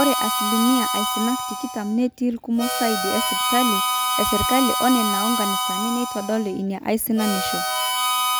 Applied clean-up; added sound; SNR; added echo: none; Harmonica; 0 dB; none.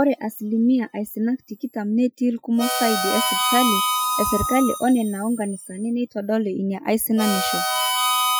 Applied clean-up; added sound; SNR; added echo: classical method Wiener filter.